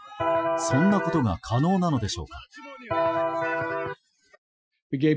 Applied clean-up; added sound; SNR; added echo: classical method Wiener filter.